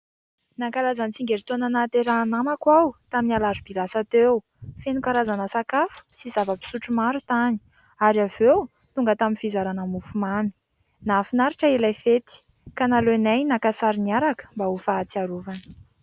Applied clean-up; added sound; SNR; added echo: none; Tambourine; 15 dB; none.